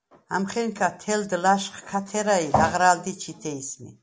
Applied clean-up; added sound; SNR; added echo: none; none; none; none.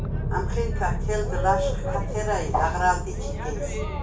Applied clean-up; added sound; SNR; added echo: none; Boat, Water vehicle; -1 dB; reverberation time 0.3 s.